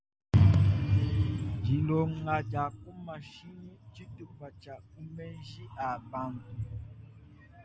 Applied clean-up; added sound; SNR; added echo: none; none; none; none.